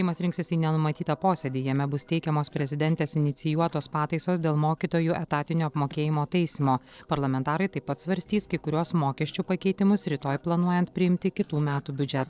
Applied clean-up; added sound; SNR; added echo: neural separator model SepFormer DNS4.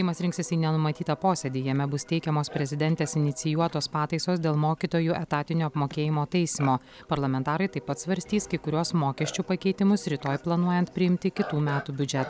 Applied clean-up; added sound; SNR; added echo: none; Livestock, farm animals, working animals; 19 dB; none.